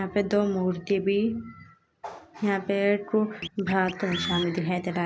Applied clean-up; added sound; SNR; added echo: none; Scratching (performance technique); 12 dB; none.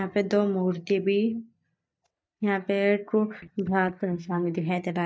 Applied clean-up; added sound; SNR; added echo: neural mask model DeepFilterNet 3.